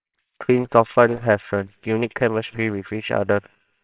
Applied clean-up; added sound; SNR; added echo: neural separator model SepFormer WHAMR!.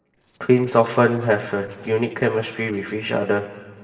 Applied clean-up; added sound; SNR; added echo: neural separator model SepFormer DNS4.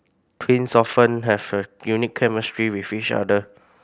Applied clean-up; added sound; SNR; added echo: none; none; none; none.